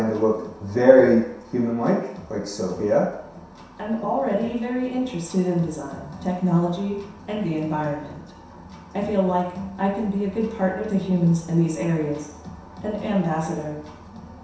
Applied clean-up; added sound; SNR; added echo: none; none; none; reverberation time 0.7 s.